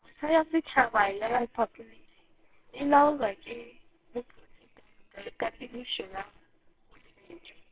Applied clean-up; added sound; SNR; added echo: neural separator model SepFormer WHAMR!.